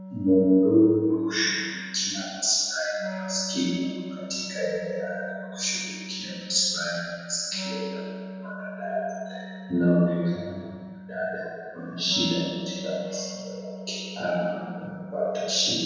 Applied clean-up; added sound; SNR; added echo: none; Wind instrument, woodwind instrument; 12 dB; reverberation time 1.9 s.